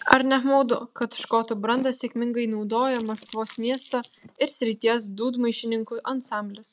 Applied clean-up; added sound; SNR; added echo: neural mask model RNNoise.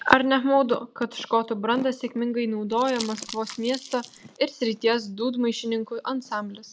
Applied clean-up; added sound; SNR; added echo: none; Crumpling, crinkling; 14 dB; none.